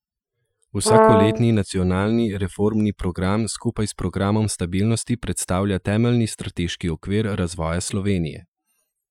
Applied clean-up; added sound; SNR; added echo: classical method Wiener filter.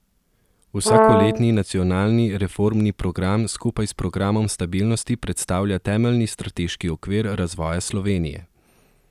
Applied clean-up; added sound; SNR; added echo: none; Brass instrument; -4 dB; none.